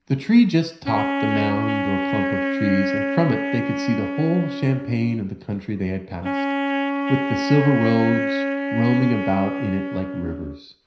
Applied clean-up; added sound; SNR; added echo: none; Wind instrument, woodwind instrument; 3 dB; reverberation time 0.5 s.